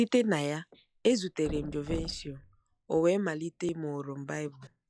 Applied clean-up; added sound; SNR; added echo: classical method log-MMSE.